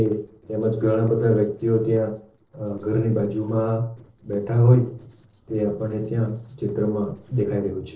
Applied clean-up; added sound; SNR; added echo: neural separator model SepFormer DNS4.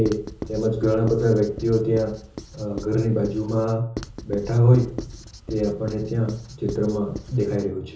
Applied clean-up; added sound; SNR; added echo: none; Writing; 13 dB; reverberation time 0.6 s.